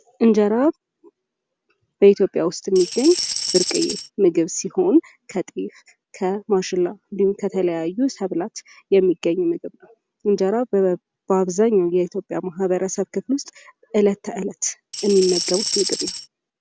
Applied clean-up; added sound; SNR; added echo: none; Tambourine; 5 dB; none.